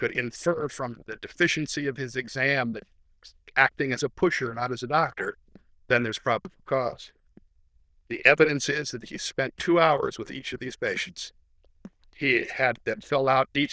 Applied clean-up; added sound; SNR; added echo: neural diffusion model UNIVERSE++.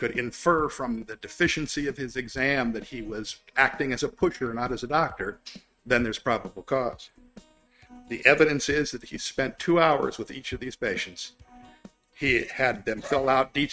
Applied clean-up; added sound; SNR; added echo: neural mask model RNNoise.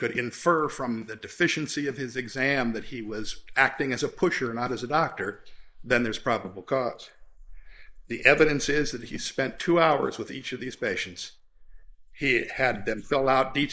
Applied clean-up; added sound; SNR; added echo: neural mask model Resemble Enhance denoiser.